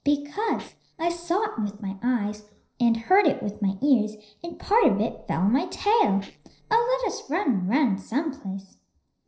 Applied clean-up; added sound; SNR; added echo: neural separator model SepFormer DNS4.